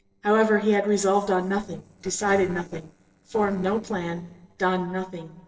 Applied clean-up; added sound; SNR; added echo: neural separator model SepFormer DNS4.